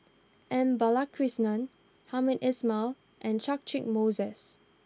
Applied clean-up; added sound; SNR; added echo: none; none; none; none.